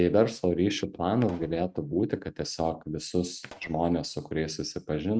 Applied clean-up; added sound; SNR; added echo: neural mask model RNNoise.